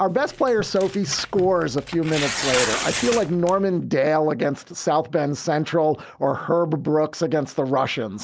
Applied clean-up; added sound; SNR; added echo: none; Tearing; 8 dB; none.